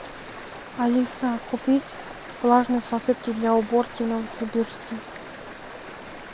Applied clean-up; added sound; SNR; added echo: none; Stream; 13 dB; none.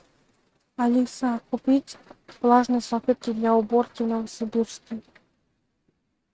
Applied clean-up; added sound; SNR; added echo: neural mask model RNNoise.